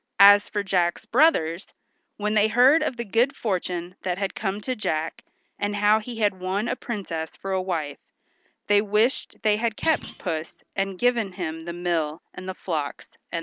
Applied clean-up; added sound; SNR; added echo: none; Thump, thud; 17 dB; none.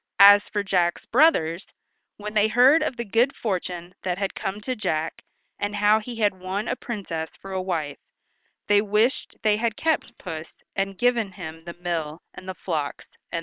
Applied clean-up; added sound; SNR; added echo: neural separator model SepFormer WHAM!.